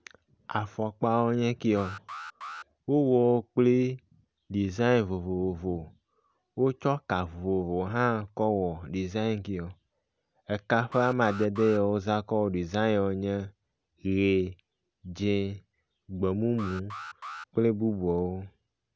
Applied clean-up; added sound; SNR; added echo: none; Alarm; 15 dB; none.